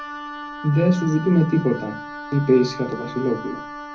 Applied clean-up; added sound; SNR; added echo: none; Wind instrument, woodwind instrument; 12 dB; reverberation time 0.4 s.